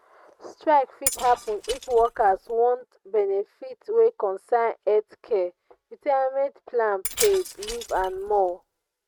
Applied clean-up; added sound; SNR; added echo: neural mask model RNNoise.